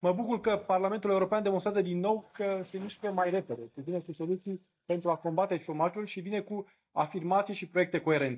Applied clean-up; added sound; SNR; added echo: neural mask model DeepFilterNet 3.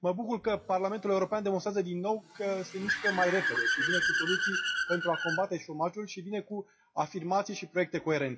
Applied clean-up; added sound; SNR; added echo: classical method WPE with log-MMSE.